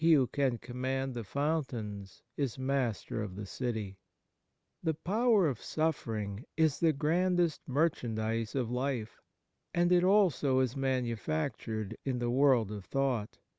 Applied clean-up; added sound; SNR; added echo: none; none; none; none.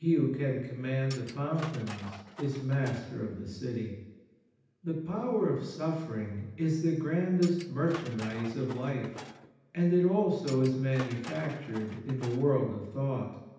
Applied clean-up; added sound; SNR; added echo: none; Tools; 16 dB; reverberation time 0.9 s.